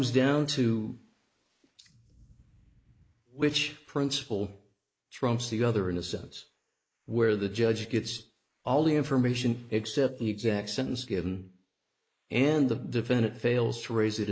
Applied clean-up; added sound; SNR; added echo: neural mask model Resemble Enhance denoiser.